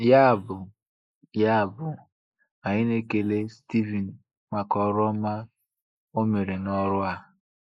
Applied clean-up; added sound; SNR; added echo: neural mask model Resemble Enhance denoiser.